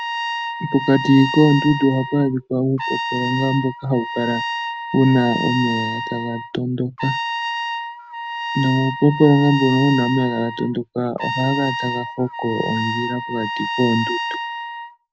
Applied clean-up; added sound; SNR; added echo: none; Trumpet; 6 dB; none.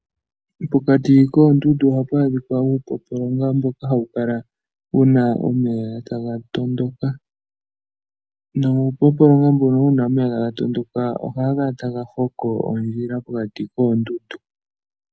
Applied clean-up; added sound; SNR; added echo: none; none; none; none.